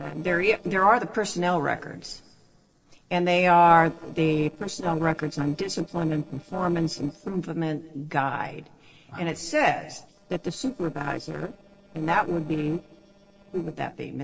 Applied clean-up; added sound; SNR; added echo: neural separator model SepFormer DNS4.